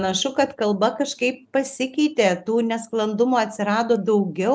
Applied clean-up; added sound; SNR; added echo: none; none; none; none.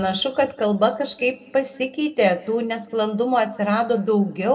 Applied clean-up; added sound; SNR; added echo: none; none; none; reverberation time 1.3 s.